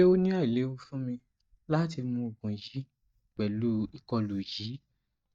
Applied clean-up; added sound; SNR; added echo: neural mask model DeepFilterNet 3.